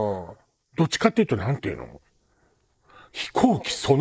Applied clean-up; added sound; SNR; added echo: neural mask model Resemble Enhance denoiser.